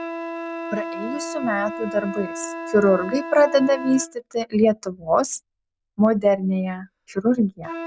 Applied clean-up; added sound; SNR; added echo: none; Wind instrument, woodwind instrument; 11 dB; none.